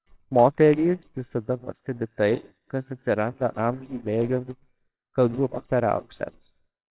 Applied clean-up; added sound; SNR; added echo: neural separator model SepFormer WHAMR!.